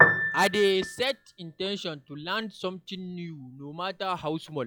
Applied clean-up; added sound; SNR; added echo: classical method log-MMSE.